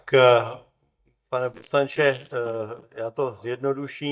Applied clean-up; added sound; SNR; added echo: neural mask model DeepFilterNet 3.